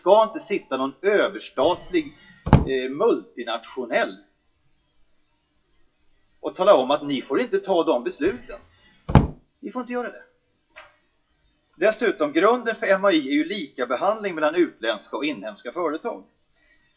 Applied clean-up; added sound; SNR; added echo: classical method WPE with log-MMSE.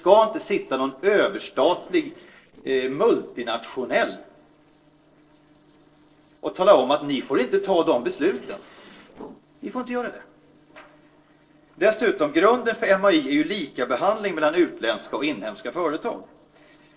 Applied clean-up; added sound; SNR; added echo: neural separator model SepFormer DNS4.